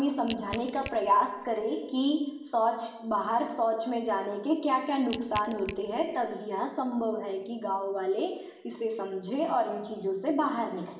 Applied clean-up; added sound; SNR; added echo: none; Crack / Crushing; 15 dB; reverberation time 0.7 s.